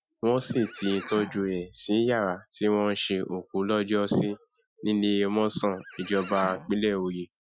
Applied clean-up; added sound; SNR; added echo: classical method Wiener filter.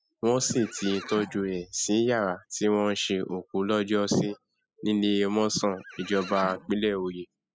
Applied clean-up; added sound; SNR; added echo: classical method spectral subtraction.